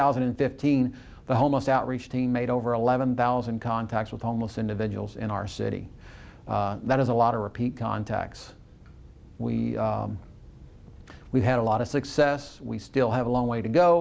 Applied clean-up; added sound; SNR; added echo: none; none; none; none.